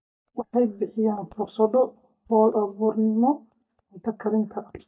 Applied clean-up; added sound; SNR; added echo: neural mask model DeepFilterNet 3.